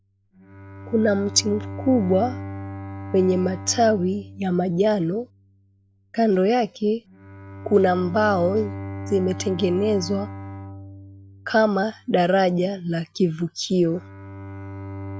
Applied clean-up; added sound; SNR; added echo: none; Bowed string instrument; 13 dB; none.